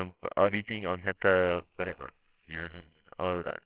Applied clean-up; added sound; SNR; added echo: neural separator model SepFormer WHAMR!.